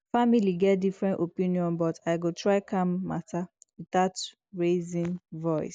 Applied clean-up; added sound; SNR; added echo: none; none; none; none.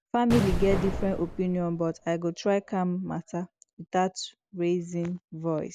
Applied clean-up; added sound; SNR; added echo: none; Explosion; 5 dB; none.